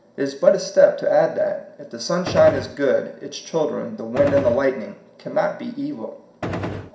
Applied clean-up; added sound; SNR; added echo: none; Gunshot, gunfire; 6 dB; reverberation time 0.5 s.